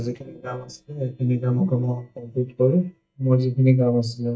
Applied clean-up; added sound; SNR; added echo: neural mask model DeepFilterNet 3.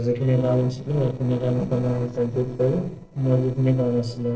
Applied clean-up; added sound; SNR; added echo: neural separator model SepFormer DNS4.